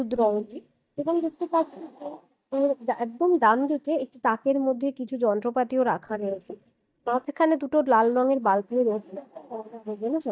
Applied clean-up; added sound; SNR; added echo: neural mask model DeepFilterNet 3.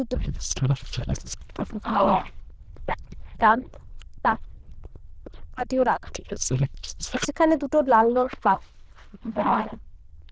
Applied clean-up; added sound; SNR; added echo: neural diffusion model UNIVERSE++.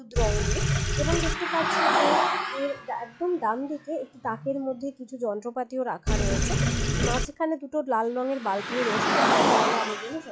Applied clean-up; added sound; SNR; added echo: classical method log-MMSE.